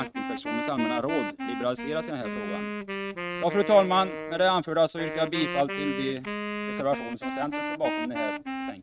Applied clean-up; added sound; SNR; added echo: neural mask model RNNoise.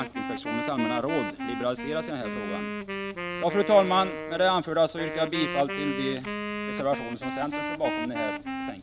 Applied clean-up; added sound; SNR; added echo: none; Wind instrument, woodwind instrument; 5 dB; none.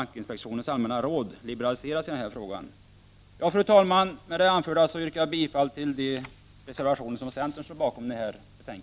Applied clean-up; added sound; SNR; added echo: none; none; none; none.